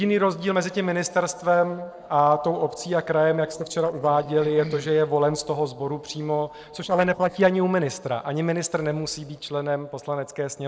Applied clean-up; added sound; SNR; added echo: neural separator model SepFormer DNS4.